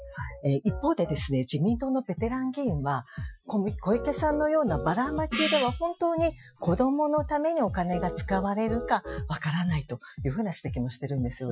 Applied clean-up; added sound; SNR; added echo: classical method Wiener filter.